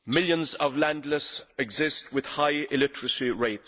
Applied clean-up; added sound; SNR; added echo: neural mask model Resemble Enhance denoiser.